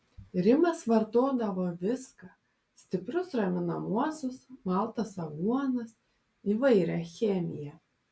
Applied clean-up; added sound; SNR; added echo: none; none; none; none.